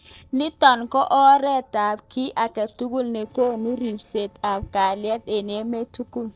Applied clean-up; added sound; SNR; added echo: neural separator model SepFormer DNS4.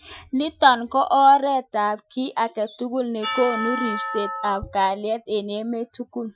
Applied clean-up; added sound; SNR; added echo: classical method Wiener filter.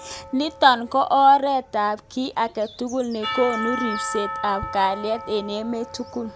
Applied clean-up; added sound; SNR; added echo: none; Church bell / Percussion; 11 dB; none.